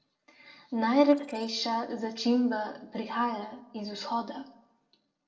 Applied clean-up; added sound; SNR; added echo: neural separator model SepFormer DNS4.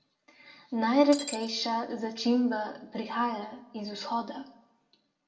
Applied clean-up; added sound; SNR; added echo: none; Shatter; 8 dB; reverberation time 0.6 s.